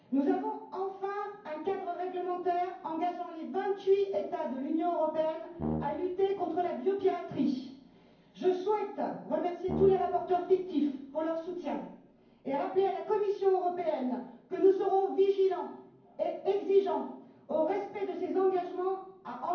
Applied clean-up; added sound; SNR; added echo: none; Brass instrument; 8 dB; reverberation time 0.9 s.